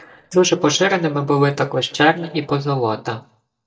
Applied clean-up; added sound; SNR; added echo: neural mask model DeepFilterNet 3.